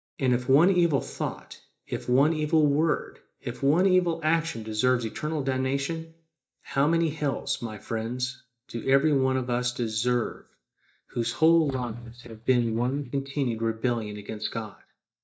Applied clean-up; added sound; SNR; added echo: neural mask model DeepFilterNet 3.